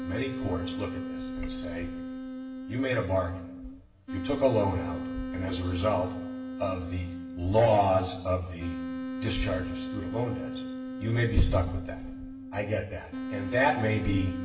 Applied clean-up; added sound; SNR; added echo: none; Wind instrument, woodwind instrument; 7 dB; reverberation time 1.0 s.